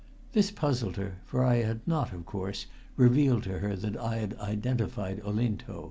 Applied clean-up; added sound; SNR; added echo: none; none; none; none.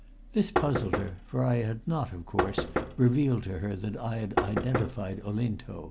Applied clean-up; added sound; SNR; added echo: none; Knock; 4 dB; none.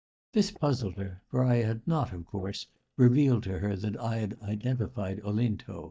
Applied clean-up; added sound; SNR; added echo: neural mask model DeepFilterNet 3.